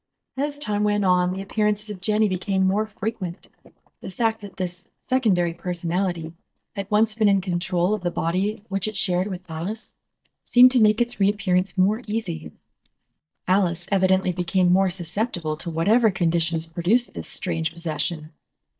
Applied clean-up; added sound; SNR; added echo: neural mask model DeepFilterNet 3.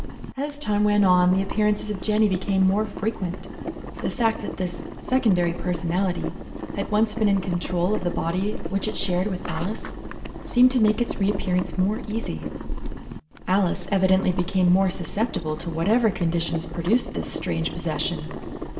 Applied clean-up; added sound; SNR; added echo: none; Boiling; 8 dB; reverberation time 2.6 s.